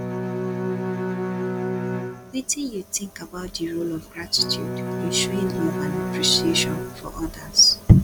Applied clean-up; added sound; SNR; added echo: none; Bowed string instrument; 5 dB; none.